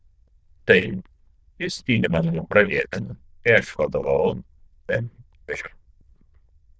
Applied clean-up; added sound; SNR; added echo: neural diffusion model UNIVERSE++.